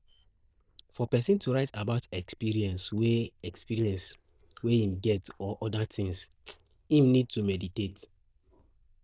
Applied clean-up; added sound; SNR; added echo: neural diffusion model UNIVERSE++.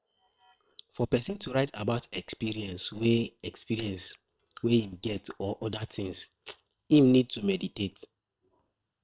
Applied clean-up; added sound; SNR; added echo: neural separator model SepFormer WHAM!.